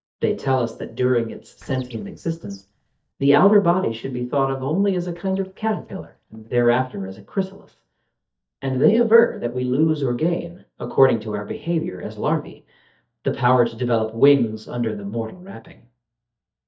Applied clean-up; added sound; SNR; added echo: neural mask model DeepFilterNet 3.